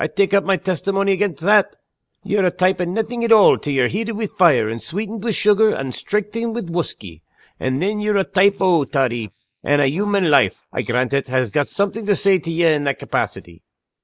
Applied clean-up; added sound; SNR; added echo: neural mask model Resemble Enhance denoiser.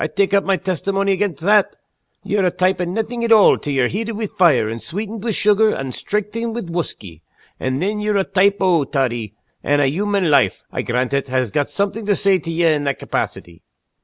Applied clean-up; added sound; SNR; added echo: none; none; none; none.